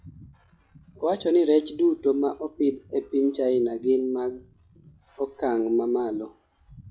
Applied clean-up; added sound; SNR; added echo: classical method log-MMSE.